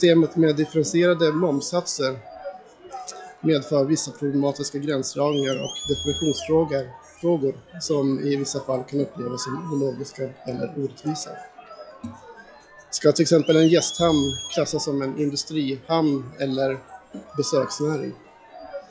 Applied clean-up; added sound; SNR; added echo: classical method log-MMSE.